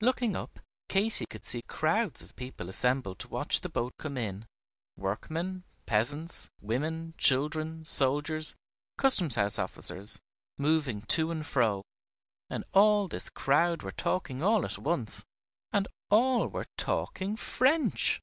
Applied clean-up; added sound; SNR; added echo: none; none; none; none.